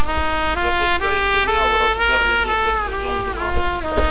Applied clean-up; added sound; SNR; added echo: none; Trumpet; -3 dB; reverberation time 1.3 s.